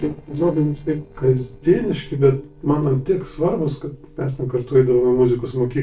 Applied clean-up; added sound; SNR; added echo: neural separator model SepFormer DNS4.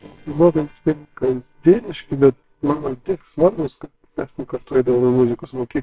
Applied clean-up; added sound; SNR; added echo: neural separator model SepFormer WHAMR!.